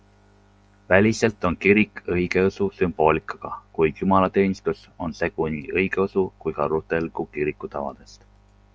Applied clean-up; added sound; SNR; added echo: none; none; none; none.